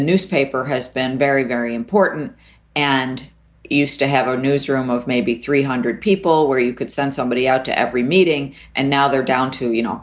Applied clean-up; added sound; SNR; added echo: none; none; none; none.